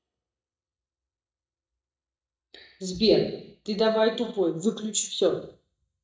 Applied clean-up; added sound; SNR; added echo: neural mask model DeepFilterNet 3.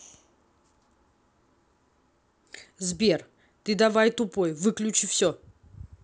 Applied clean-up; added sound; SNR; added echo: none; none; none; none.